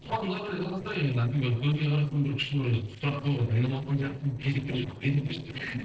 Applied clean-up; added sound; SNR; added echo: neural separator model SepFormer DNS4.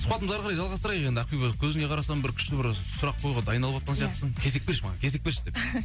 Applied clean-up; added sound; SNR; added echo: none; none; none; none.